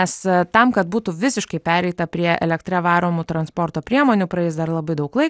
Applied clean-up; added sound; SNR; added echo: none; none; none; none.